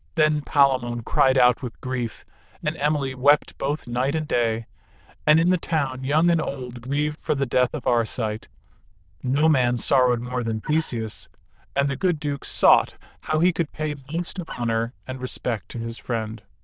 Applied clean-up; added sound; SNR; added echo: neural diffusion model UNIVERSE++.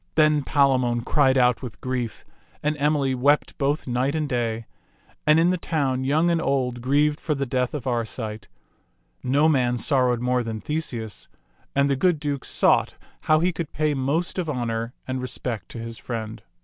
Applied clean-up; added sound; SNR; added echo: none; none; none; none.